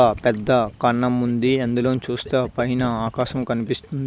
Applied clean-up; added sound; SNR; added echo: none; Gurgling; 19 dB; none.